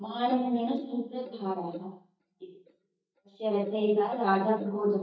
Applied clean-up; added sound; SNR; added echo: neural mask model DeepFilterNet 3.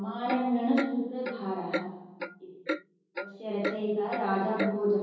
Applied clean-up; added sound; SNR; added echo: none; Clock; 8 dB; reverberation time 1.3 s.